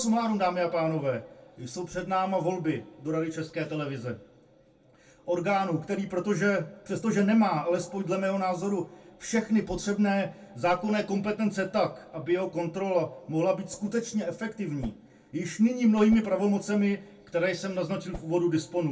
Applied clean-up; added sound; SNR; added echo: none; Whoosh, swoosh, swish; 16 dB; reverberation time 0.2 s.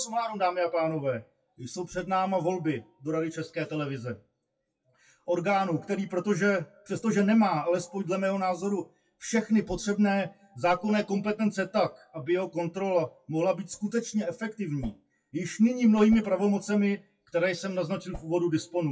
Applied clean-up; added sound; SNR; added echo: classical method WPE with log-MMSE.